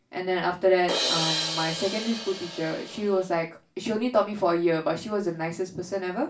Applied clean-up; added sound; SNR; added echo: none; Crash cymbal; 4 dB; reverberation time 0.3 s.